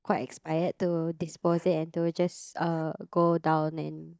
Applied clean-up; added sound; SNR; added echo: neural mask model DeepFilterNet 3.